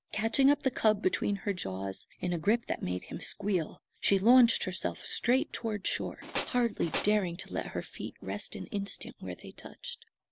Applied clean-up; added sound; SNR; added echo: none; Tools; 6 dB; none.